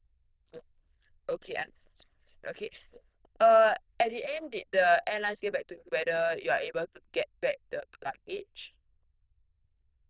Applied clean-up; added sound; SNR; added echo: neural diffusion model UNIVERSE++.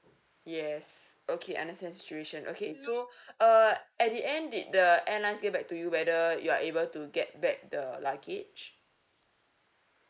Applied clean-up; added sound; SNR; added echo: neural mask model Resemble Enhance denoiser.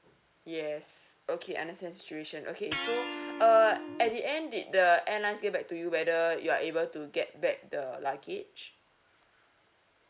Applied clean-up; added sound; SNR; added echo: none; Electric guitar; 9 dB; none.